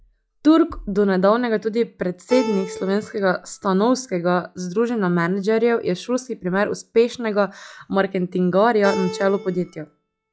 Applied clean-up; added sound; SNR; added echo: classical method log-MMSE.